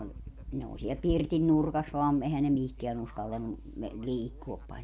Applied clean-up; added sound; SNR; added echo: none; none; none; none.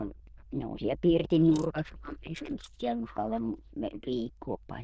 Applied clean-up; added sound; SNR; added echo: neural diffusion model UNIVERSE++.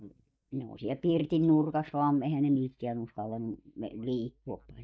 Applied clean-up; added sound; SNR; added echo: neural mask model DeepFilterNet 3.